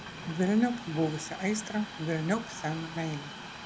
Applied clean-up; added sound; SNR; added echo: none; Train; 11 dB; none.